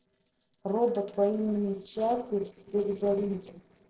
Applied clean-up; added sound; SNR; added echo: neural separator model SepFormer DNS4.